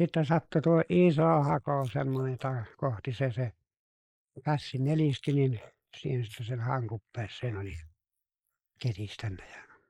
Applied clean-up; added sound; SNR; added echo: neural mask model Resemble Enhance denoiser.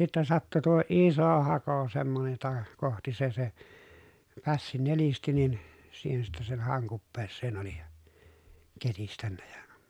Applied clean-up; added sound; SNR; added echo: none; none; none; none.